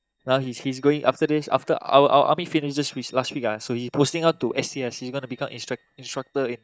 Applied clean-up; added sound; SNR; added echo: neural mask model DeepFilterNet 3.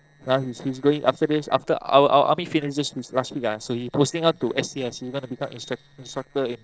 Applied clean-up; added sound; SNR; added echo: neural separator model SepFormer DNS4.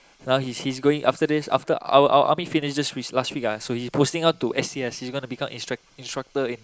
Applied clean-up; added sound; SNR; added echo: neural mask model Resemble Enhance denoiser.